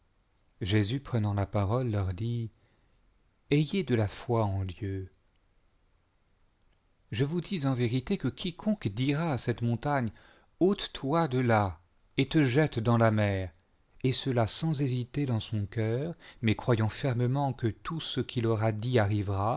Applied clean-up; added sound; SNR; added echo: none; none; none; none.